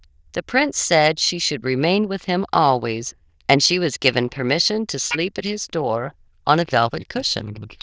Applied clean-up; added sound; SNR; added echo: neural diffusion model UNIVERSE++.